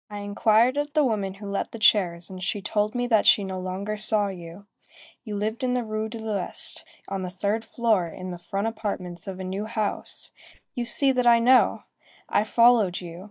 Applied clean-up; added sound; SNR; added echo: neural mask model DeepFilterNet 3.